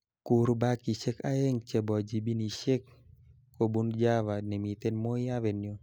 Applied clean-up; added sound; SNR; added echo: none; none; none; none.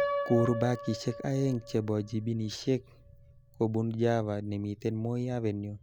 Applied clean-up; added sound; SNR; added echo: none; Piano; 9 dB; none.